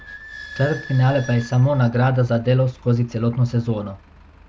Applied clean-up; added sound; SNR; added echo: none; Squeak / Idling; 19 dB; none.